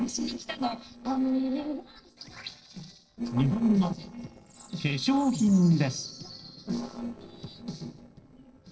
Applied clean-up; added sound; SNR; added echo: neural separator model SepFormer DNS4.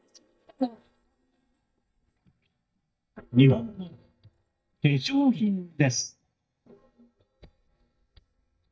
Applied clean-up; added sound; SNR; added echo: neural mask model DeepFilterNet 3.